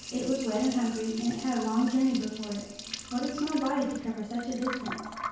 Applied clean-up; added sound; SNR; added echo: none; Liquid; 11 dB; reverberation time 0.6 s.